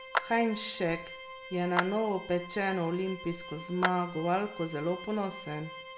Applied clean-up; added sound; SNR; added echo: none; Organ + Clapping; 7 dB; none.